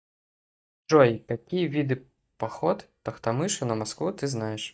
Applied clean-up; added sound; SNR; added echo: neural mask model DeepFilterNet 3.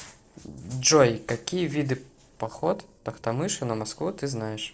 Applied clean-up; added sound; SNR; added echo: neural separator model SepFormer DNS4.